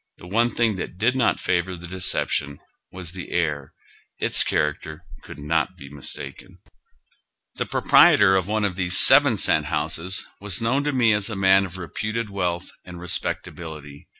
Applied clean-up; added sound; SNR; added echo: none; none; none; none.